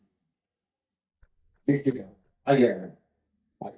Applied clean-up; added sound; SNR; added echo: neural mask model DeepFilterNet 3.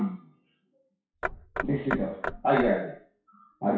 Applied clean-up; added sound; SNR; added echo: classical method WPE with log-MMSE.